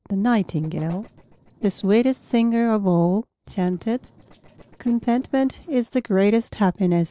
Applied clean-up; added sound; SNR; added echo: neural separator model SepFormer DNS4.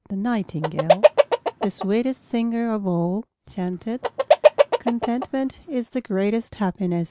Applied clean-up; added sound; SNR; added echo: none; Chicken, rooster; -4 dB; none.